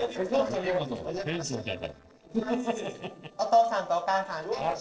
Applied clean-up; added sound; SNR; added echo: neural separator model SepFormer DNS4.